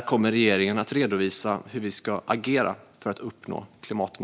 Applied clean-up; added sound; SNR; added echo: none; none; none; none.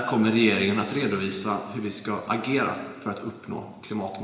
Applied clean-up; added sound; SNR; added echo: none; none; none; reverberation time 2.0 s.